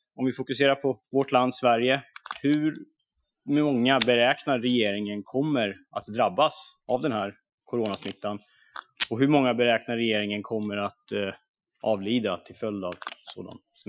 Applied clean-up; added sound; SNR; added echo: classical method Wiener filter.